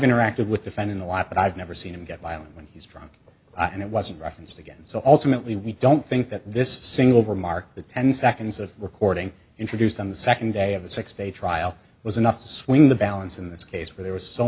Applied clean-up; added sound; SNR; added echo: none; none; none; none.